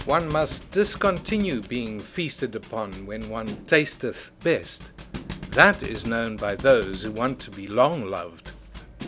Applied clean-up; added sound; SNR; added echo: none; Thump, thud; 14 dB; none.